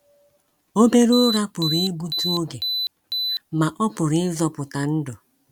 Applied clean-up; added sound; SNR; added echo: none; Alarm; 4 dB; none.